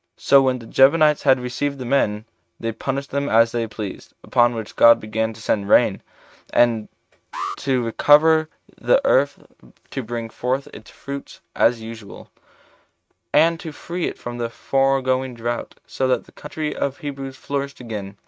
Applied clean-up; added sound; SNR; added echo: neural mask model RNNoise.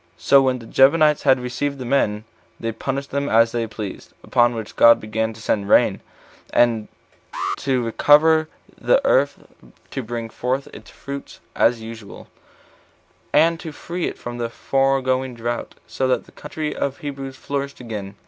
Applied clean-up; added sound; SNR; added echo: none; Alarm; 11 dB; none.